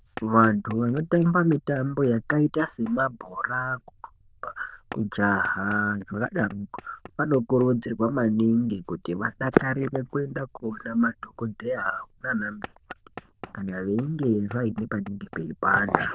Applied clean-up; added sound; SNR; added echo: neural diffusion model UNIVERSE++.